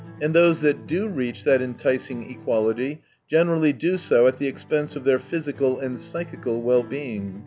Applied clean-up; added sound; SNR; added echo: none; Acoustic guitar; 20 dB; none.